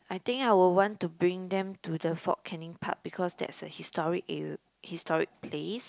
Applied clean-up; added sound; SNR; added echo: none; none; none; none.